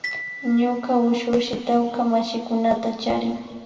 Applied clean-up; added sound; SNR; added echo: none; Glockenspiel; 17 dB; reverberation time 2.1 s.